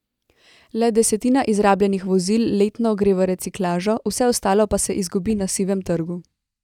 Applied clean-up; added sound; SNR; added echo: neural mask model DeepFilterNet 3.